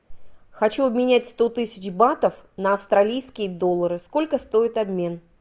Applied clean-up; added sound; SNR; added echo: none; none; none; none.